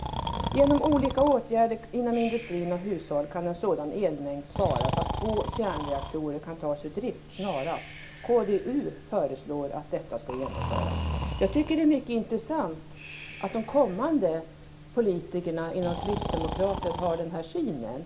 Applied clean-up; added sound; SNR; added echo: none; Breathing; 8 dB; reverberation time 0.2 s.